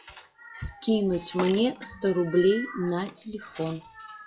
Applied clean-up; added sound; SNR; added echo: classical method WPE with log-MMSE.